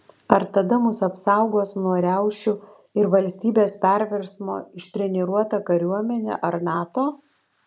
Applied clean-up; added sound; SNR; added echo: none; none; none; none.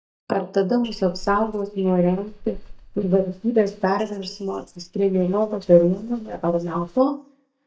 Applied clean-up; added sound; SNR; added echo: neural mask model DeepFilterNet 3.